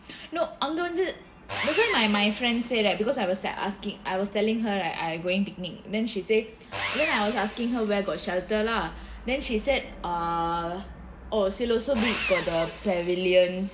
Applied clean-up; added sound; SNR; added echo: none; Sawing; 11 dB; reverberation time 0.6 s.